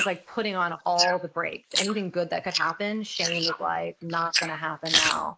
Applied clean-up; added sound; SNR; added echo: neural mask model Resemble Enhance denoiser.